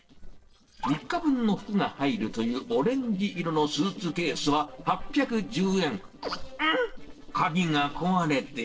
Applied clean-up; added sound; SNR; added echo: neural separator model SepFormer DNS4.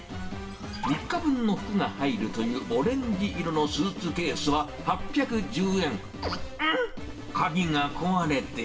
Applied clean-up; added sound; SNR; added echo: none; Boiling; 14 dB; reverberation time 1.0 s.